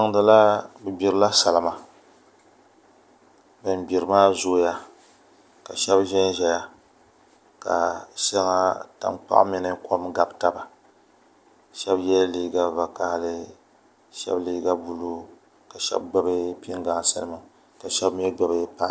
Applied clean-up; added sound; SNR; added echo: none; none; none; none.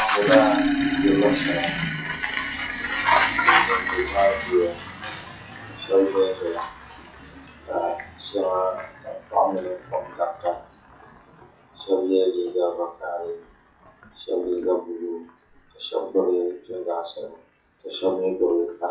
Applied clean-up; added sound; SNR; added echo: classical method WPE with log-MMSE.